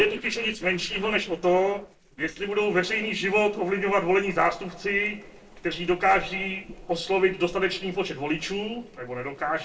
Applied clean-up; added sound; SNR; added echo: neural separator model SepFormer DNS4.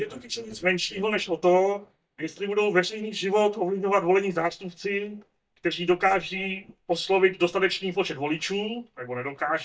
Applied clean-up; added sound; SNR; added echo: neural mask model DeepFilterNet 3.